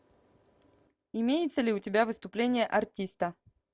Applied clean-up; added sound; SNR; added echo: none; none; none; none.